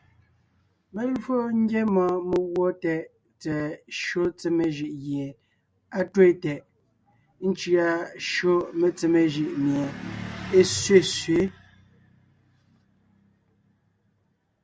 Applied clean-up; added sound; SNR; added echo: none; none; none; none.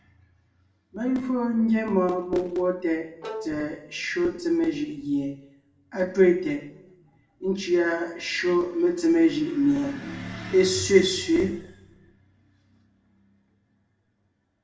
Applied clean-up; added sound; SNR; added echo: none; Bowed string instrument; 16 dB; reverberation time 0.7 s.